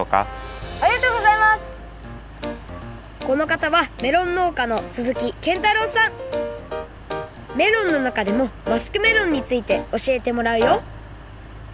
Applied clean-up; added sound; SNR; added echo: none; Mechanical fan; 16 dB; none.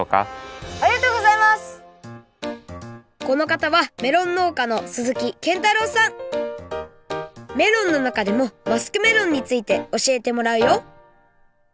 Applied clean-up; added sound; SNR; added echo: none; none; none; none.